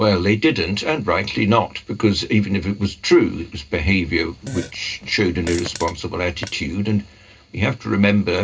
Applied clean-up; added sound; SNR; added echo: none; Fart; 15 dB; reverberation time 0.2 s.